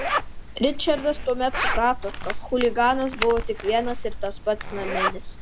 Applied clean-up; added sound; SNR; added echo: none; Zipper (clothing); 3 dB; none.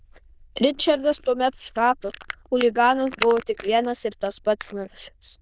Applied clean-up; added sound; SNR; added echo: neural diffusion model UNIVERSE++.